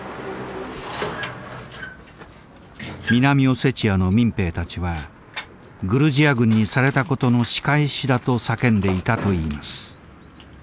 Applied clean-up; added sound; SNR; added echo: none; none; none; none.